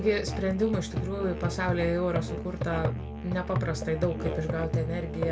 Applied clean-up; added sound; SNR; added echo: none; Musical instrument; 3 dB; reverberation time 0.2 s.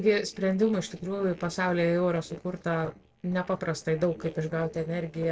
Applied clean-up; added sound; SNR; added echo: neural separator model SepFormer DNS4.